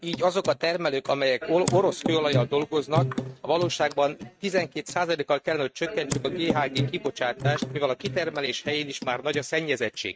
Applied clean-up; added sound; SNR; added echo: neural mask model RNNoise.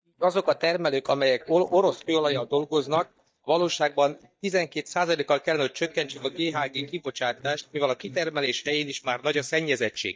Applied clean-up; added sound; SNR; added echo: neural mask model DeepFilterNet 3.